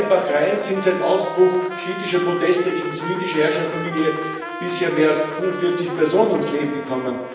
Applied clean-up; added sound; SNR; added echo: none; Trumpet; 11 dB; reverberation time 1.0 s.